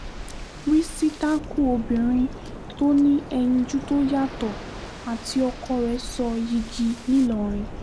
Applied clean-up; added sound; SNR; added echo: none; Waves, surf; 12 dB; none.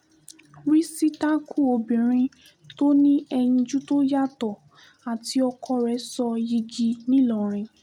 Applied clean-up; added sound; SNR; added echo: none; none; none; none.